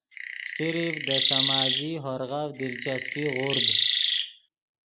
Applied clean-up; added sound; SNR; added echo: none; Chirp, tweet; -5 dB; none.